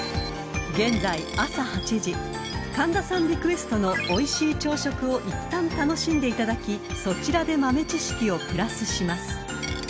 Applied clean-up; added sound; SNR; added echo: none; Coin (dropping); 19 dB; none.